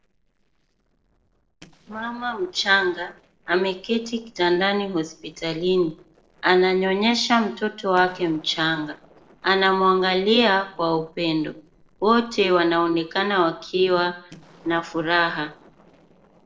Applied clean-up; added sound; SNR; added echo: neural separator model SepFormer DNS4.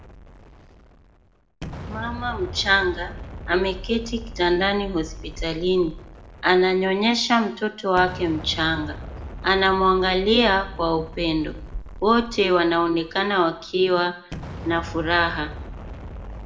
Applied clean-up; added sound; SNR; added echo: none; Explosion; 13 dB; reverberation time 0.5 s.